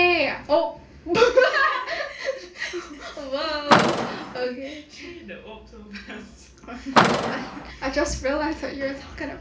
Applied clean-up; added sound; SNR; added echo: none; Car; -2 dB; reverberation time 0.3 s.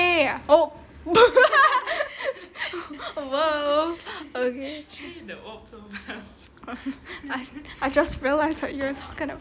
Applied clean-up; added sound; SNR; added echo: none; none; none; none.